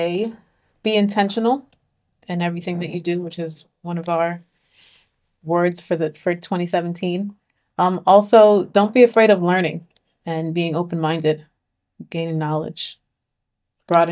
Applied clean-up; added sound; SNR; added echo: neural mask model DeepFilterNet 3.